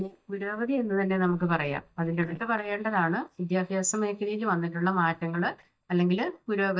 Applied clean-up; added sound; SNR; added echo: neural mask model DeepFilterNet 3.